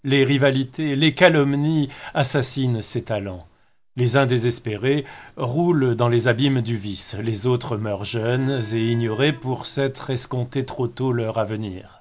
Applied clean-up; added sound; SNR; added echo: none; Bowed string instrument; 20 dB; none.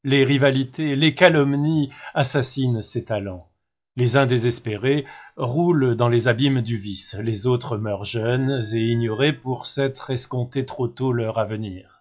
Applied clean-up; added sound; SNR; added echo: classical method log-MMSE.